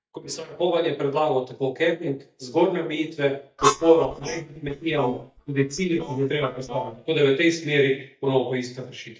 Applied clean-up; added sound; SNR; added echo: neural mask model DeepFilterNet 3.